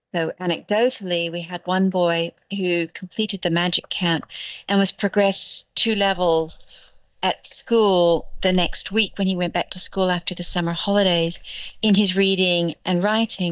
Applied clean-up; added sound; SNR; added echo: neural mask model DeepFilterNet 3.